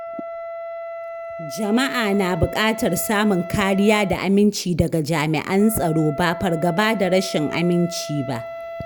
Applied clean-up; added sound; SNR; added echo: none; Wind instrument, woodwind instrument; 12 dB; none.